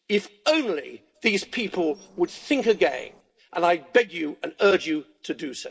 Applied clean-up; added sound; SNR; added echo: neural separator model SepFormer DNS4.